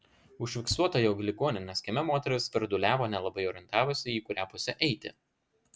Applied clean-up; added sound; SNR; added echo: none; none; none; none.